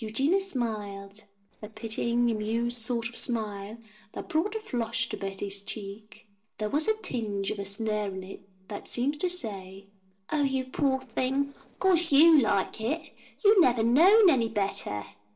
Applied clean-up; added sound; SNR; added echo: neural separator model SepFormer DNS4.